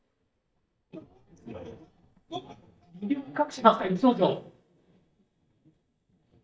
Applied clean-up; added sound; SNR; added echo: neural mask model DeepFilterNet 3.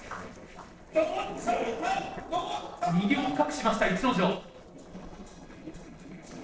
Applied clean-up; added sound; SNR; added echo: neural separator model SepFormer DNS4.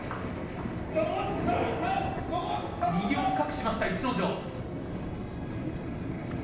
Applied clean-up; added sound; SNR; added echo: none; Thunder; 8 dB; reverberation time 0.9 s.